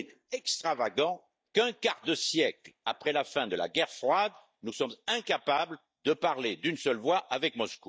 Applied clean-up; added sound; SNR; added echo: neural mask model DeepFilterNet 3.